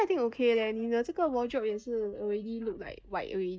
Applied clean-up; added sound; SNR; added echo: neural mask model DeepFilterNet 3.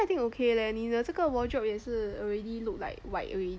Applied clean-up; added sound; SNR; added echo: none; none; none; none.